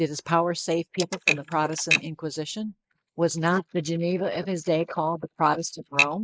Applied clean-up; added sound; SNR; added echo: neural mask model Resemble Enhance denoiser.